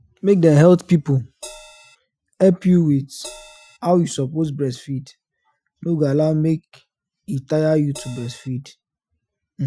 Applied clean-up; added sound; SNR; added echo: classical method Wiener filter.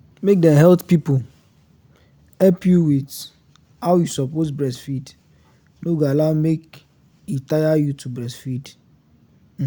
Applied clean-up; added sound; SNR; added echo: none; none; none; none.